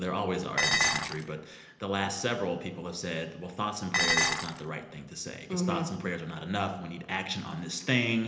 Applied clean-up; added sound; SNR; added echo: none; Dishes, pots, and pans; -4 dB; reverberation time 1.0 s.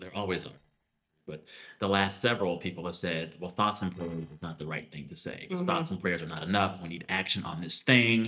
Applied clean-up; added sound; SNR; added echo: neural mask model DeepFilterNet 3.